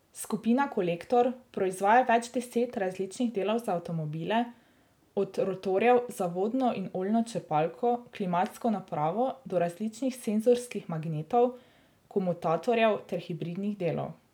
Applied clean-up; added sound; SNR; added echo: none; none; none; none.